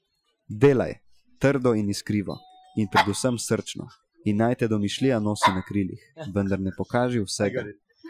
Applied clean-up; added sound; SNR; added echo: classical method Wiener filter.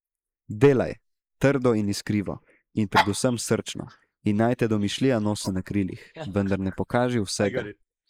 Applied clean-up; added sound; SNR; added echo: neural mask model Resemble Enhance denoiser.